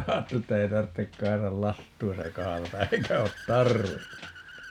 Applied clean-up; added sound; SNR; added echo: none; Accelerating, revving, vroom / Car; 19 dB; none.